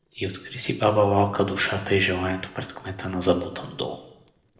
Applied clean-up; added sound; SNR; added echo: neural separator model SepFormer DNS4.